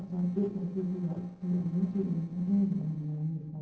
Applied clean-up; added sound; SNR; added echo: neural separator model SepFormer DNS4.